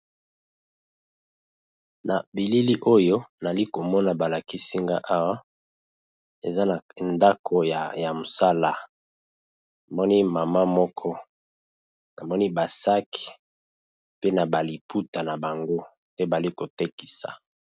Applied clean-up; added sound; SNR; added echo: none; none; none; none.